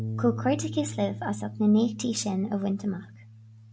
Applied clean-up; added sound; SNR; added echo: none; Bass guitar; 10 dB; none.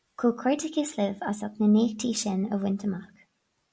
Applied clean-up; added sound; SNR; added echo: none; none; none; none.